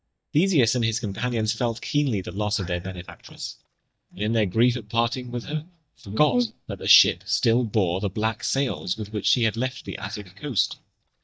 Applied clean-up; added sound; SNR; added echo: neural mask model DeepFilterNet 3.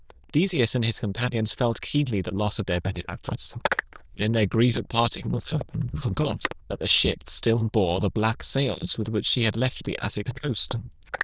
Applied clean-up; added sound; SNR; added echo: neural diffusion model UNIVERSE++.